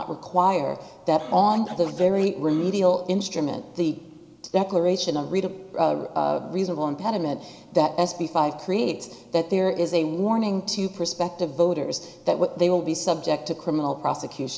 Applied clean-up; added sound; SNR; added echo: none; Scratching (performance technique); 18 dB; reverberation time 0.7 s.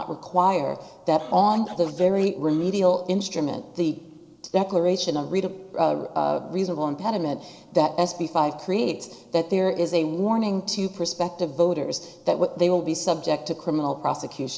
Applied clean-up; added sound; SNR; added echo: neural separator model SepFormer DNS4.